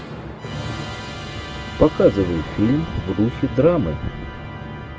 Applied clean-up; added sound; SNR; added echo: none; Musical instrument; 9 dB; none.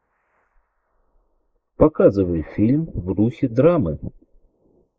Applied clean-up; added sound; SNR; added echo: neural mask model Resemble Enhance denoiser.